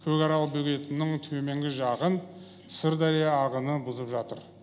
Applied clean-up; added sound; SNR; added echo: none; none; none; none.